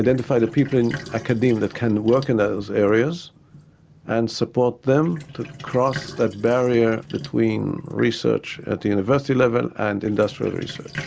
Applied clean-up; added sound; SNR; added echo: none; Sink (filling or washing); 18 dB; none.